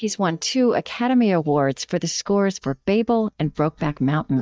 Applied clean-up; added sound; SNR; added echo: neural mask model DeepFilterNet 3.